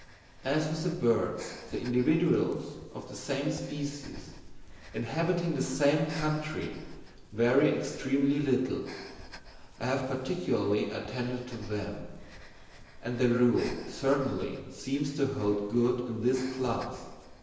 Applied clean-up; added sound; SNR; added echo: none; Breathing; 16 dB; reverberation time 1.0 s.